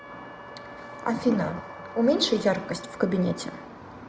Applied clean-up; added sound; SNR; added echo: none; Wind instrument, woodwind instrument; 19 dB; none.